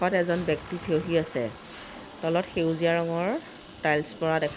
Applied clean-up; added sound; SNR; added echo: none; Aircraft + Mechanisms; 18 dB; none.